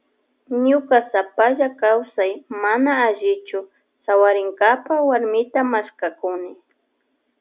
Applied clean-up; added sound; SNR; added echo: none; none; none; none.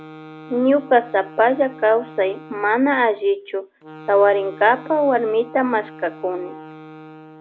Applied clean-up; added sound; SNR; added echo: none; Wind instrument, woodwind instrument; 19 dB; none.